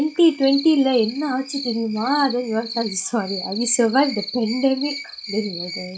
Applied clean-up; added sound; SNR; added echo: classical method log-MMSE.